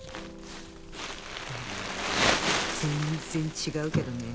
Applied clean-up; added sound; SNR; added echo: none; Crumpling, crinkling; -2 dB; none.